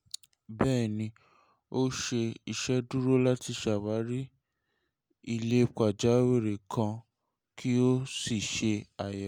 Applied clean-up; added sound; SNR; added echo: none; none; none; none.